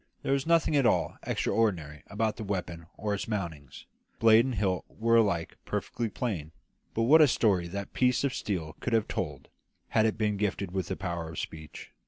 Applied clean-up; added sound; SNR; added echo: none; none; none; none.